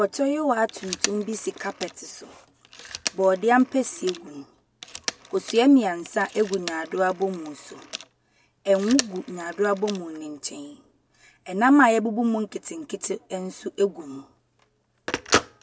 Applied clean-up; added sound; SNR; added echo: none; Telephone; 11 dB; none.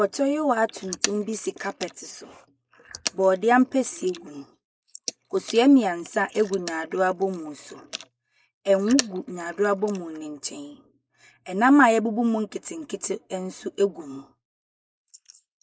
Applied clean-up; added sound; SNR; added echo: neural mask model Resemble Enhance denoiser.